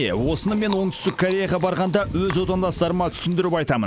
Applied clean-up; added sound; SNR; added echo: none; Chewing, mastication; 13 dB; none.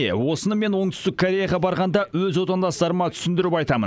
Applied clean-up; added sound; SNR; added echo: none; none; none; none.